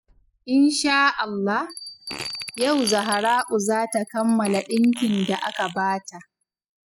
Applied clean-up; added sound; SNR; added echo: classical method spectral subtraction.